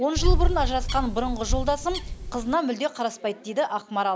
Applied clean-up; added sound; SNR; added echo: none; Bird; -2 dB; none.